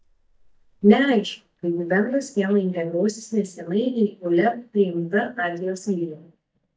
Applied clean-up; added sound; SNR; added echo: neural mask model DeepFilterNet 3.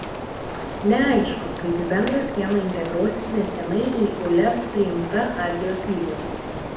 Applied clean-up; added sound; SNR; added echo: none; Rain; 7 dB; reverberation time 0.8 s.